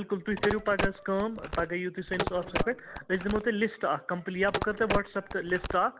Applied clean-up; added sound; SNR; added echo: none; Telephone; 4 dB; none.